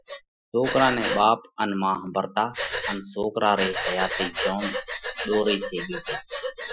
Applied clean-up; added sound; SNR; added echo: classical method Wiener filter.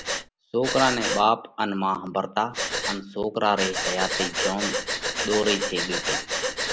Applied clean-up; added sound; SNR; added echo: none; Breathing; 3 dB; none.